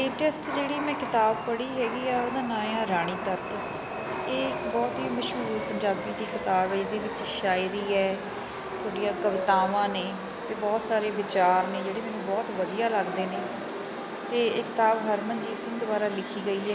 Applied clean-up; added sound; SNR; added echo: none; Chatter / Subway, metro, underground; 6 dB; none.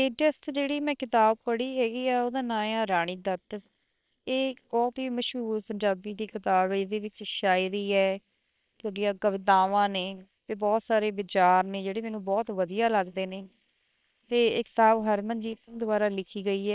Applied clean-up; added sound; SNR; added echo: neural separator model SepFormer WHAM!.